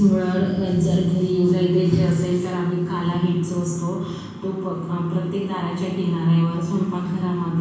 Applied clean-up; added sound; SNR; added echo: none; none; none; reverberation time 1.2 s.